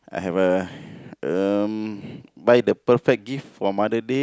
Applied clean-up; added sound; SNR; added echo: none; none; none; none.